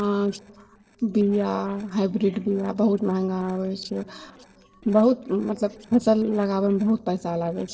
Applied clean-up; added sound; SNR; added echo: neural separator model SepFormer DNS4.